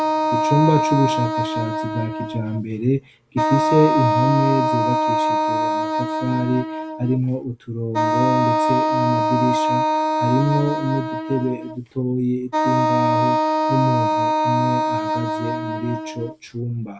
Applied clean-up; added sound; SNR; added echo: none; Wind instrument, woodwind instrument; -2 dB; none.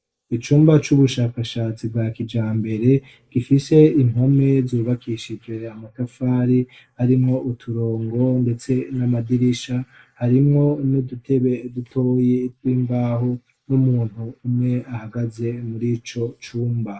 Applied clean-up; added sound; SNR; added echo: neural mask model Resemble Enhance denoiser.